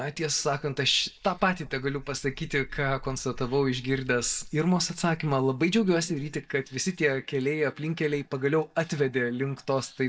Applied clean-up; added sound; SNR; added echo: neural mask model DeepFilterNet 3.